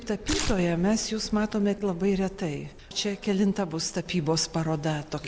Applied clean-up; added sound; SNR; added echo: none; Tearing; 3 dB; none.